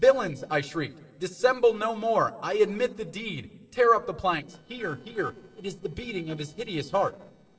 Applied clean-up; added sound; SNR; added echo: neural separator model SepFormer DNS4.